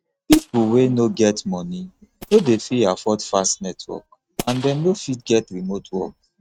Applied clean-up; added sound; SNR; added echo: neural mask model RNNoise.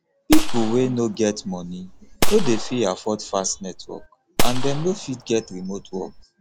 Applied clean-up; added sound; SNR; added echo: none; Gunshot, gunfire; -2 dB; none.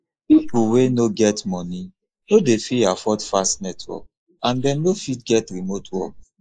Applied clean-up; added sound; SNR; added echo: neural mask model Resemble Enhance denoiser.